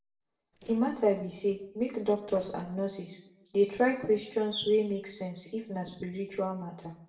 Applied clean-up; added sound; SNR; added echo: neural separator model SepFormer DNS4.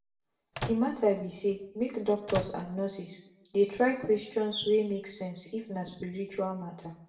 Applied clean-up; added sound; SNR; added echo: none; Microwave oven; 7 dB; reverberation time 0.6 s.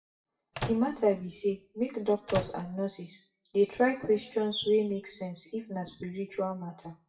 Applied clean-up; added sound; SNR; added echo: classical method WPE with log-MMSE.